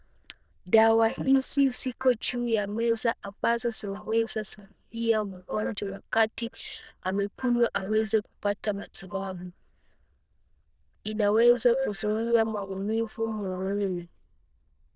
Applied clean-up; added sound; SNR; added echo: neural diffusion model UNIVERSE++.